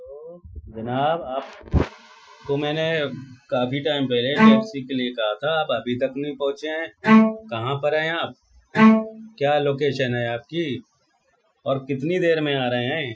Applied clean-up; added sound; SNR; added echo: classical method Wiener filter.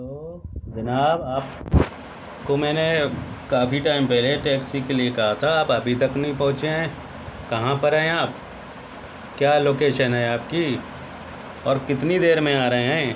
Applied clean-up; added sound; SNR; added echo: none; none; none; none.